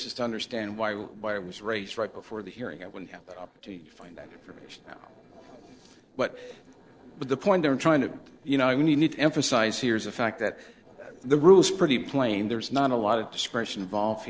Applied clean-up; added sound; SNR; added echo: neural separator model SepFormer DNS4.